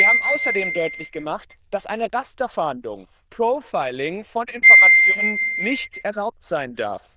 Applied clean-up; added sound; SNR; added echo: neural diffusion model UNIVERSE++.